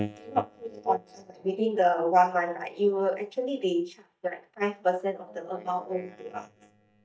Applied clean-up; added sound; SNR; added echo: neural mask model DeepFilterNet 3.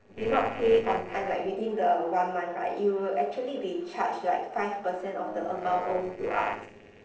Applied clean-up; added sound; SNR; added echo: neural separator model SepFormer DNS4.